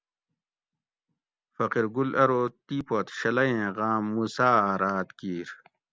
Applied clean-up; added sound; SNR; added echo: none; none; none; none.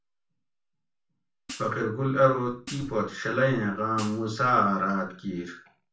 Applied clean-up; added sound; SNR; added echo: none; Hi-hat; 18 dB; reverberation time 0.3 s.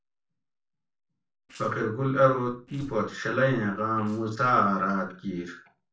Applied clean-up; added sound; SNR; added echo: neural separator model SepFormer DNS4.